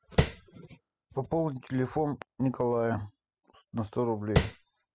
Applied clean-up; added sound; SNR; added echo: classical method spectral subtraction.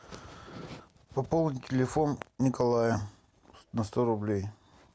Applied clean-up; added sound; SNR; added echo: none; none; none; none.